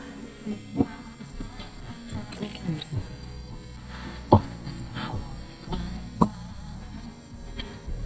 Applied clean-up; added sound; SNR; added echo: neural mask model DeepFilterNet 3.